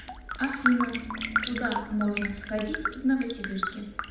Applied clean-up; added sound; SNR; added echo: none; Raindrop; 4 dB; reverberation time 0.8 s.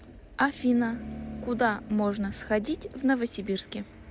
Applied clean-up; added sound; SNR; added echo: none; none; none; none.